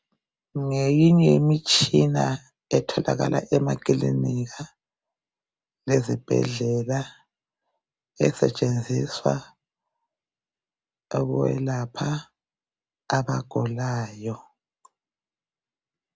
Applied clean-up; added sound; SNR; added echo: none; none; none; none.